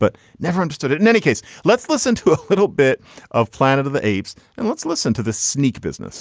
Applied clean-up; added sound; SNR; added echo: none; none; none; none.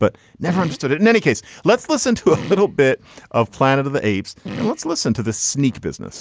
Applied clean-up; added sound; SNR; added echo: none; Fart; 17 dB; none.